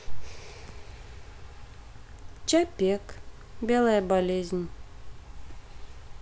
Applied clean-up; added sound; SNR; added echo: none; none; none; none.